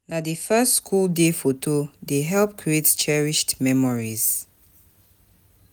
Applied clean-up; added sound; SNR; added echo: none; none; none; none.